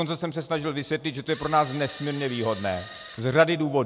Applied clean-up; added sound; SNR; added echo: none; Camera; 16 dB; none.